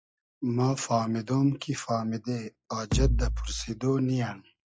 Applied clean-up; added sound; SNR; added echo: classical method log-MMSE.